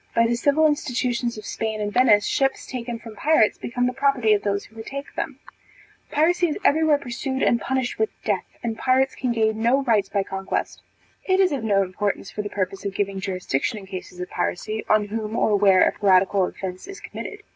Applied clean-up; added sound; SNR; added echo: none; none; none; none.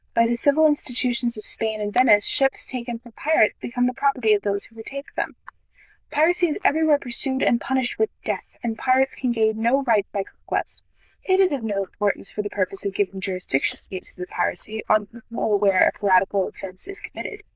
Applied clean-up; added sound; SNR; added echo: neural diffusion model UNIVERSE++.